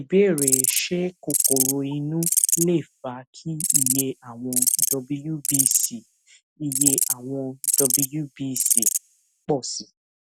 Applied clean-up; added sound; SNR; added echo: none; Insect; -3 dB; none.